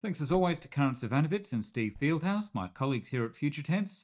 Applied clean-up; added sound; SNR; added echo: neural mask model DeepFilterNet 3.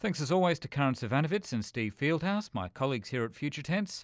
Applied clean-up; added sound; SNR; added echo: none; none; none; none.